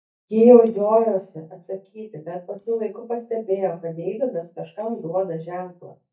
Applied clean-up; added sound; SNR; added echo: neural mask model DeepFilterNet 3.